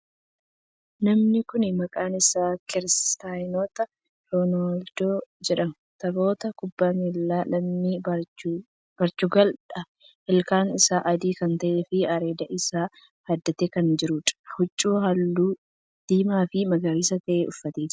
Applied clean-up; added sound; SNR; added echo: none; none; none; none.